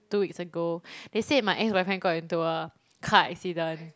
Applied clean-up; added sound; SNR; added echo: none; none; none; none.